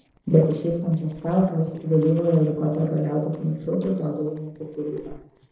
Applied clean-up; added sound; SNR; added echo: neural separator model SepFormer DNS4.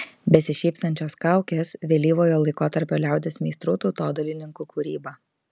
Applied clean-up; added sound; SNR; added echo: none; none; none; none.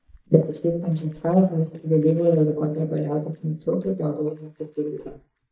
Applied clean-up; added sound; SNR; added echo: neural mask model DeepFilterNet 3.